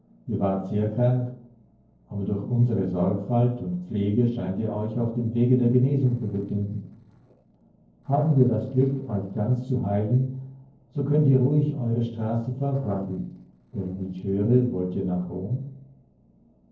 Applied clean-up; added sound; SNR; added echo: neural separator model SepFormer DNS4.